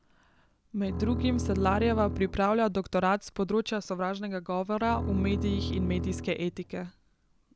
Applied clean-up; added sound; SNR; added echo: none; Bowed string instrument; 4 dB; none.